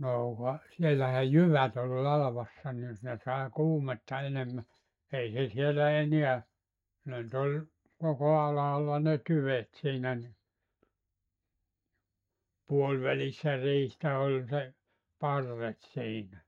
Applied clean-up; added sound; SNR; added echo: neural mask model DeepFilterNet 3.